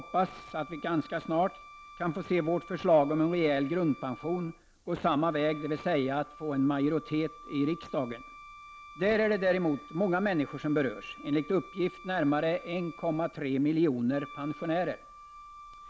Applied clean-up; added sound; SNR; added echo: none; Wind instrument, woodwind instrument; 19 dB; none.